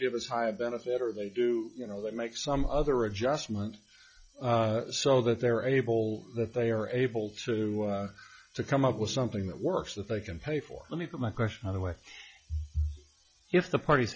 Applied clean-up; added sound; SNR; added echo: classical method log-MMSE.